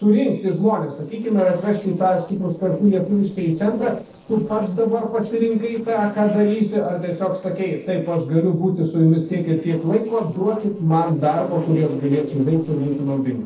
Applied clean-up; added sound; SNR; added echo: neural separator model SepFormer DNS4.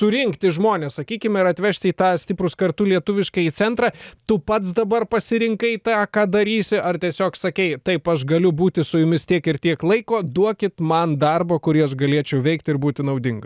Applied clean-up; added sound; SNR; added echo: none; none; none; none.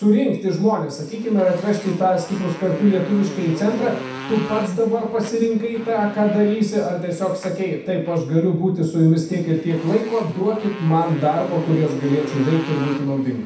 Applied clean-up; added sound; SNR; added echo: none; Motorcycle; 15 dB; reverberation time 0.7 s.